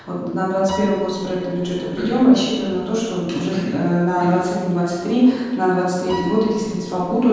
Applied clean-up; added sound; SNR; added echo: none; Piano; 19 dB; reverberation time 1.2 s.